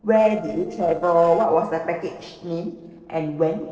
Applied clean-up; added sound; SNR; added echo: neural separator model SepFormer DNS4.